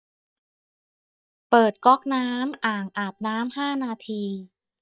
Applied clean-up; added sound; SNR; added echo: neural mask model DeepFilterNet 3.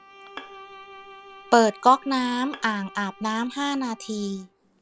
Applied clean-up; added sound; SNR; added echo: none; Bowed string instrument + Bowed string instrument; 20 dB; none.